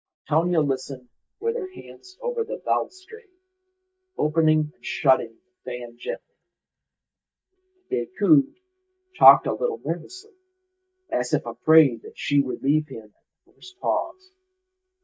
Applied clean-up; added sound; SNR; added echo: neural mask model DeepFilterNet 3.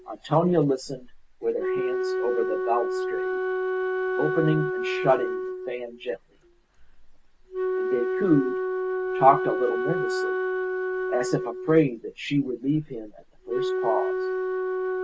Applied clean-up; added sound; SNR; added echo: none; Wind instrument, woodwind instrument; 1 dB; none.